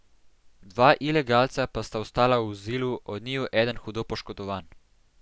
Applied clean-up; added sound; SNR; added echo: none; none; none; none.